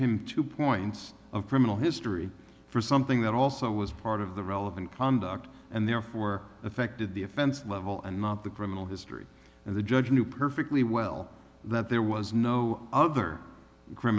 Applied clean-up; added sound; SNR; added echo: none; none; none; none.